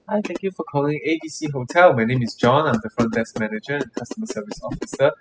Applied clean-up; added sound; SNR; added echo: classical method spectral subtraction.